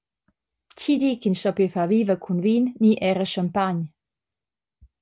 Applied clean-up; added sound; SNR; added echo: none; none; none; none.